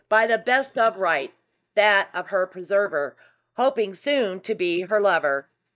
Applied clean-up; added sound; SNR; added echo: neural mask model DeepFilterNet 3.